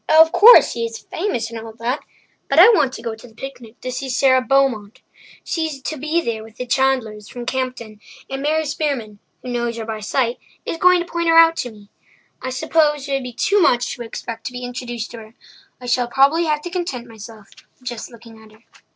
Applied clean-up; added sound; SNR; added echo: none; none; none; none.